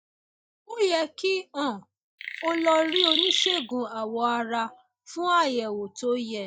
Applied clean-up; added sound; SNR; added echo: neural mask model DeepFilterNet 3.